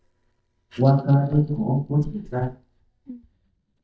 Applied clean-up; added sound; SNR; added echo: neural mask model DeepFilterNet 3.